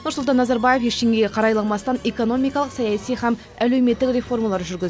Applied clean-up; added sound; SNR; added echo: none; none; none; none.